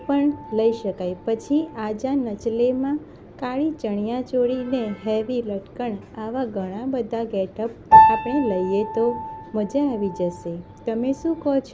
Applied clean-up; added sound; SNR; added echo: none; Piano; 2 dB; none.